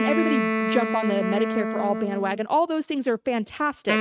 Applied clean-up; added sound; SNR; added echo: neural mask model RNNoise.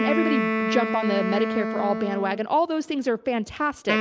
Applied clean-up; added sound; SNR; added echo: none; Wind instrument, woodwind instrument; 2 dB; none.